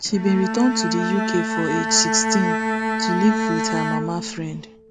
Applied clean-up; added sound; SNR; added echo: none; Bowed string instrument; 1 dB; none.